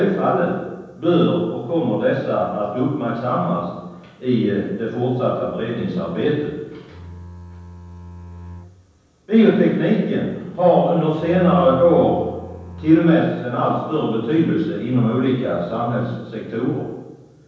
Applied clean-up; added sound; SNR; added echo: none; Bowed string instrument; 18 dB; reverberation time 1.1 s.